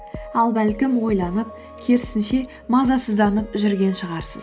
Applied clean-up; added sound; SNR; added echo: none; none; none; none.